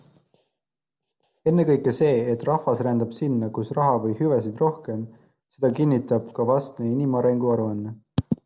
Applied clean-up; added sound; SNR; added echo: none; none; none; none.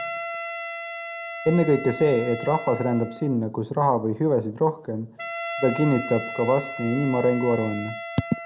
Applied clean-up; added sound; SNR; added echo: none; Wind instrument, woodwind instrument; 10 dB; none.